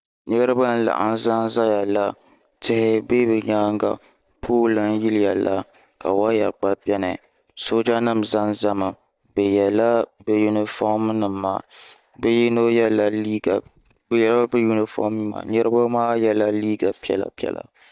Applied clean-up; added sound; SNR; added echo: neural mask model DeepFilterNet 3.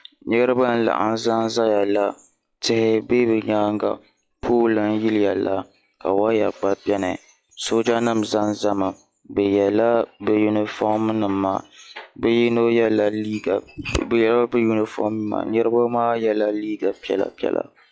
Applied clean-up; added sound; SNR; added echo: classical method log-MMSE.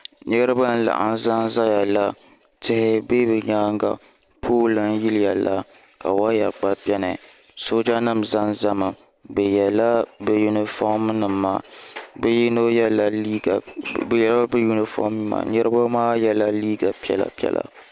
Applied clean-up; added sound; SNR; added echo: none; none; none; none.